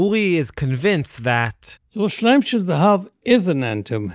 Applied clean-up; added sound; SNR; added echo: none; none; none; none.